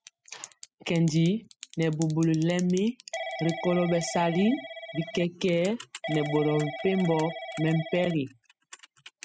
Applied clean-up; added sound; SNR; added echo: classical method spectral subtraction.